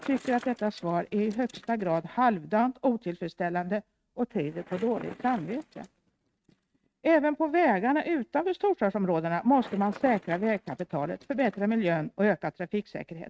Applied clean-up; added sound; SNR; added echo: neural mask model RNNoise.